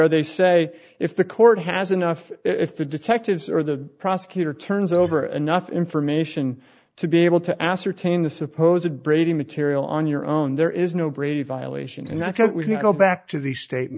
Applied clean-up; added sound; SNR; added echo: neural mask model DeepFilterNet 3.